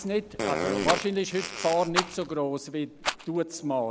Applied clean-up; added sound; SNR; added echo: none; Fart + Rattle; 4 dB; none.